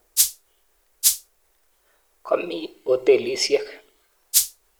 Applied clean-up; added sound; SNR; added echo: none; Rattle (instrument); -5 dB; none.